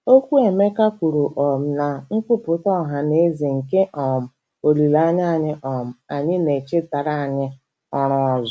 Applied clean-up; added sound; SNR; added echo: none; none; none; none.